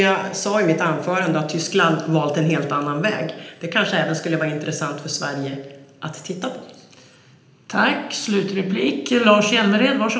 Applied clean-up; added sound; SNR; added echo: none; none; none; reverberation time 0.8 s.